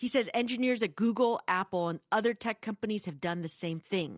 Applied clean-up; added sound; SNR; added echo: none; none; none; none.